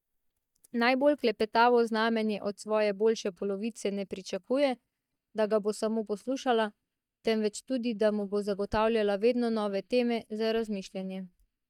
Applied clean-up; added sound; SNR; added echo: neural mask model DeepFilterNet 3.